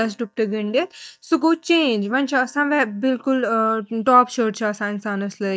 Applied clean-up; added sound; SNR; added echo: neural mask model DeepFilterNet 3.